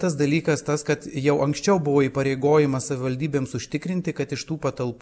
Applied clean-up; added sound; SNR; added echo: none; none; none; none.